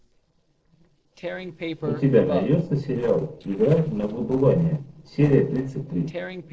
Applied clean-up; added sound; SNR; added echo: neural separator model SepFormer DNS4.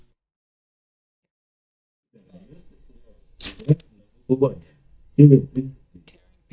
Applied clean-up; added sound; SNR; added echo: neural mask model DeepFilterNet 3.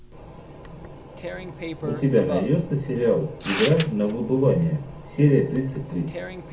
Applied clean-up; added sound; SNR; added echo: none; Tearing; 12 dB; reverberation time 0.4 s.